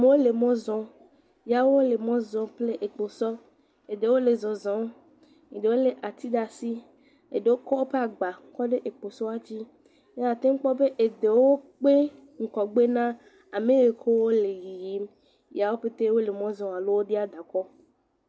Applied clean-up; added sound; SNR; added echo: none; none; none; none.